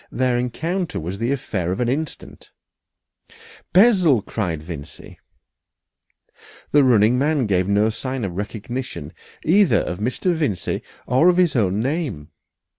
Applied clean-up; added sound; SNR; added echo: none; none; none; none.